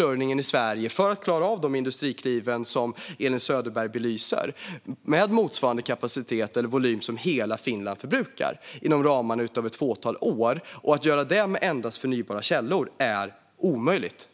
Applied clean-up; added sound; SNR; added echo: none; none; none; none.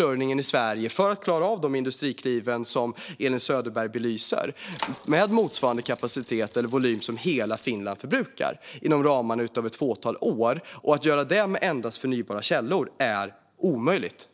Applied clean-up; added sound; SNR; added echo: neural separator model SepFormer DNS4.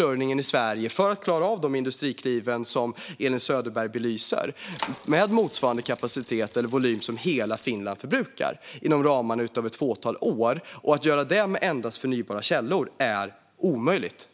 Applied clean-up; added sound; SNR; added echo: none; Bicycle; 17 dB; none.